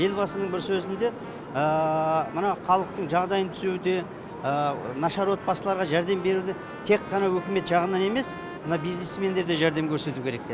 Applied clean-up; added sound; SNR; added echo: none; Trumpet; 19 dB; none.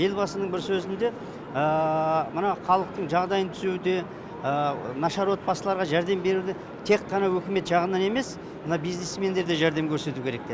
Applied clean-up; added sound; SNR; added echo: none; none; none; none.